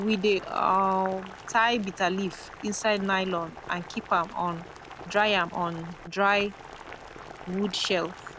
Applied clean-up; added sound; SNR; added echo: none; Boiling; 15 dB; none.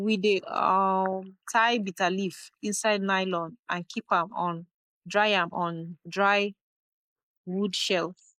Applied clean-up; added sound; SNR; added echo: neural mask model Resemble Enhance denoiser.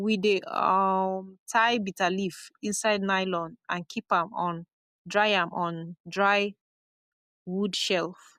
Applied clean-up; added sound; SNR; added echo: none; none; none; none.